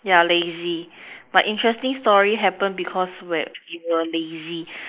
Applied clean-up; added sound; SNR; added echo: neural mask model Resemble Enhance denoiser.